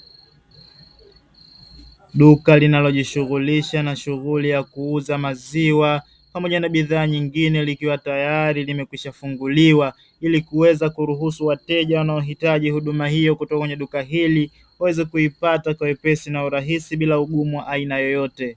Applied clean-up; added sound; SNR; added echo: none; none; none; none.